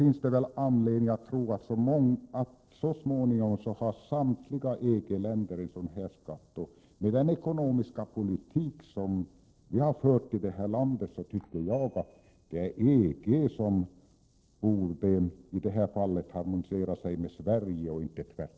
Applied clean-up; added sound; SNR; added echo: neural separator model SepFormer DNS4.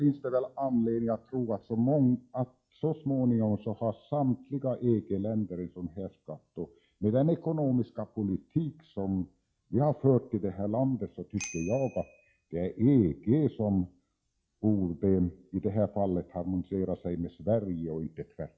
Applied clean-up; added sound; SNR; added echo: classical method log-MMSE.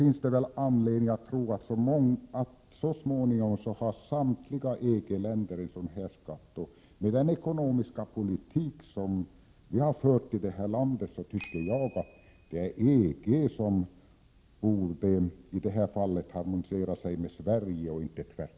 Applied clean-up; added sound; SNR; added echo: none; Bicycle bell; 20 dB; none.